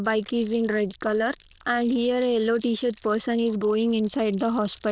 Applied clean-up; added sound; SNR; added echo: neural diffusion model UNIVERSE++.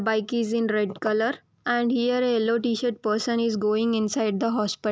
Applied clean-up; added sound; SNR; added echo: none; none; none; none.